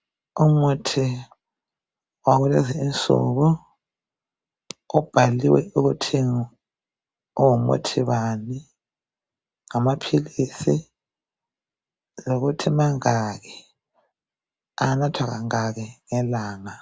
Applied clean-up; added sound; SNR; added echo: none; none; none; none.